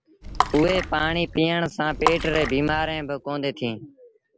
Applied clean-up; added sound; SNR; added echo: none; Water / Splash, splatter; 5 dB; none.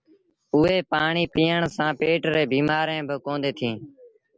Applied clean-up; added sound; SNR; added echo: none; none; none; none.